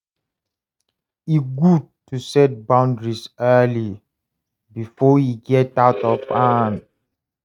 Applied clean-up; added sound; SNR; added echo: neural mask model RNNoise.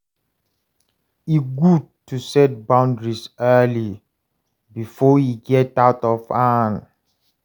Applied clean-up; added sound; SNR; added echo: none; none; none; none.